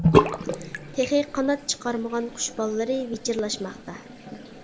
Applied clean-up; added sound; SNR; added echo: none; Bathtub (filling or washing) / Sink (filling or washing); 0 dB; none.